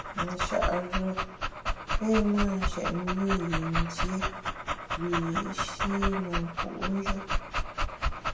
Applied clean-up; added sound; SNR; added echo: none; Dog; -1 dB; reverberation time 0.5 s.